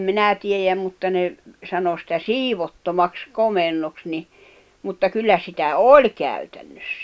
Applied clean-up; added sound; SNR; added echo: none; none; none; none.